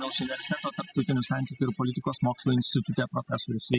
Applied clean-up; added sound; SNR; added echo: classical method spectral subtraction.